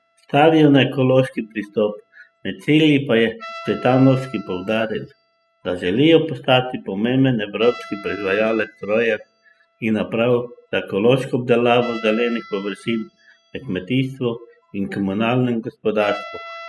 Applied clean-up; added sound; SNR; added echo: classical method spectral subtraction.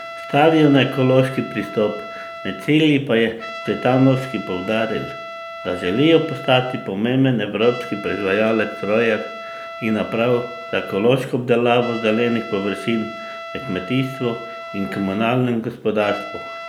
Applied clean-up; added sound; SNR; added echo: none; Trumpet; 13 dB; none.